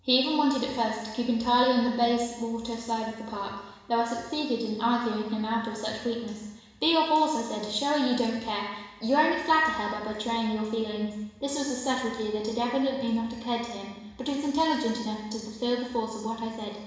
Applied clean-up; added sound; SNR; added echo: none; none; none; reverberation time 1.0 s.